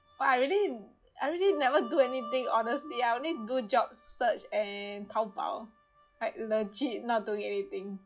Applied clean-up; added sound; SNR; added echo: classical method log-MMSE.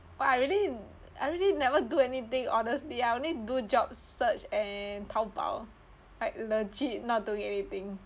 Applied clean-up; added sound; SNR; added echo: none; none; none; none.